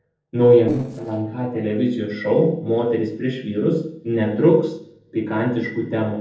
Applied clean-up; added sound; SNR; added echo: neural separator model SepFormer DNS4.